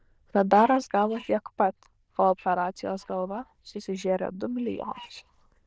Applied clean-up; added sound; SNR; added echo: neural diffusion model UNIVERSE++.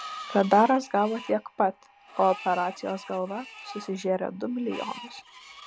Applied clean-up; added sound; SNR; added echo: none; Screech; 16 dB; none.